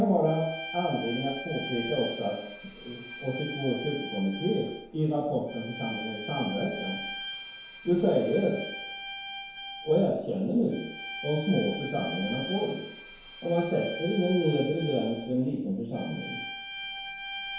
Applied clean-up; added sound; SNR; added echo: none; Bowed string instrument; 9 dB; reverberation time 1.0 s.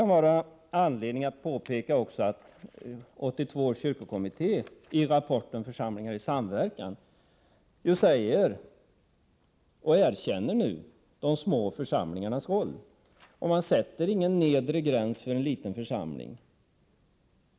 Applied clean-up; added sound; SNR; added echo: none; none; none; none.